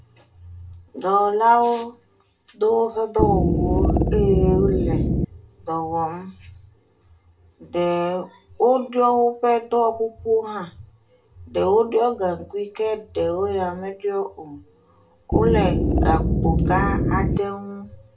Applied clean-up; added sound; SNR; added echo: none; Wind instrument, woodwind instrument; -4 dB; reverberation time 0.2 s.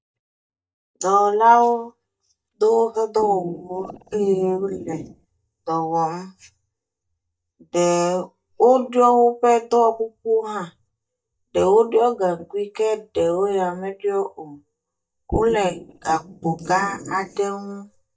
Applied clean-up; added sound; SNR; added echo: neural mask model DeepFilterNet 3.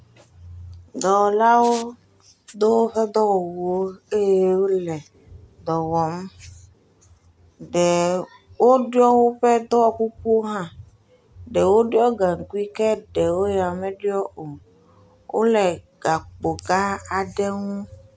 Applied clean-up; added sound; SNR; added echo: none; none; none; none.